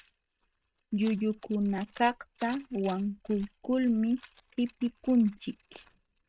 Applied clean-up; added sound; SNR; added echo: neural mask model RNNoise.